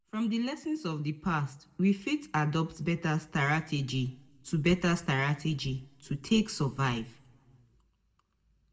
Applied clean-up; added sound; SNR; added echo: none; none; none; reverberation time 0.4 s.